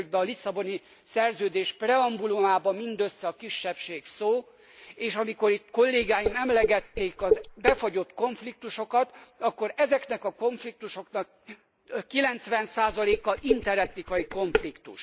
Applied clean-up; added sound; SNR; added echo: neural mask model Resemble Enhance denoiser.